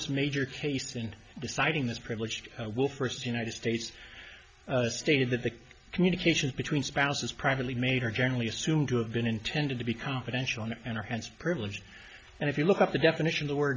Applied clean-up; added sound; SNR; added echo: none; none; none; none.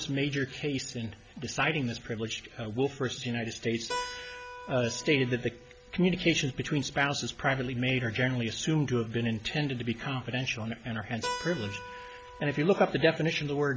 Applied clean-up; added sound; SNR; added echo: none; Keyboard (musical); 16 dB; none.